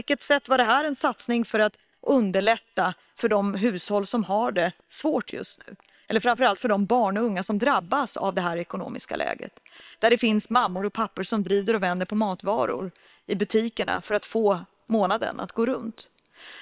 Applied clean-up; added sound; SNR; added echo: neural separator model SepFormer WHAM!.